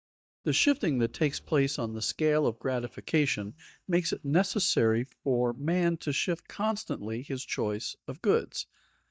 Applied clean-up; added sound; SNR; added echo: neural mask model DeepFilterNet 3.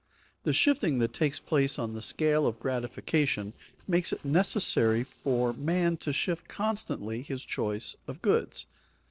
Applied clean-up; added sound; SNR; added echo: neural separator model SepFormer DNS4.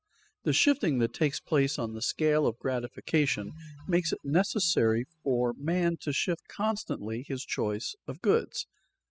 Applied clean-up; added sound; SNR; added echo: classical method spectral subtraction.